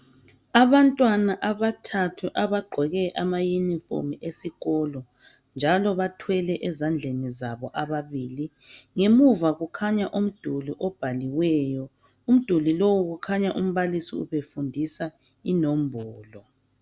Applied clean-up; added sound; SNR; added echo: none; none; none; none.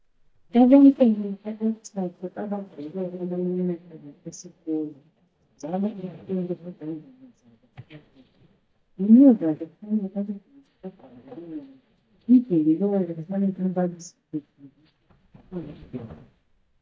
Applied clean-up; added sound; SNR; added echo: neural mask model DeepFilterNet 3.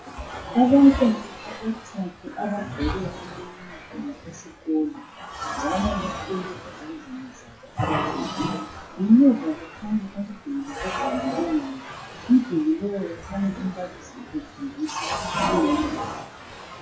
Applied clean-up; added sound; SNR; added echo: classical method WPE with log-MMSE.